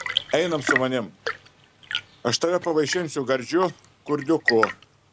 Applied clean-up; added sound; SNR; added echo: none; Tap / Fill (with liquid) / Trickle, dribble / Chirp, tweet / Engine; 6 dB; none.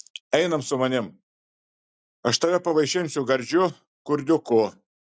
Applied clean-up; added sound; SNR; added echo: none; none; none; none.